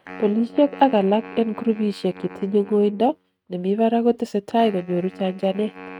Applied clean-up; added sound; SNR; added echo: neural mask model RNNoise.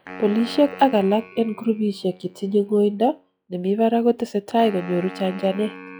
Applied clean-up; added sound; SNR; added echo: classical method log-MMSE.